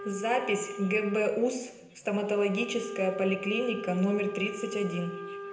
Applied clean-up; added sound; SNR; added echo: none; Wind instrument, woodwind instrument; 11 dB; reverberation time 0.8 s.